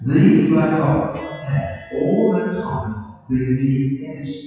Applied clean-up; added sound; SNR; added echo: classical method WPE with log-MMSE.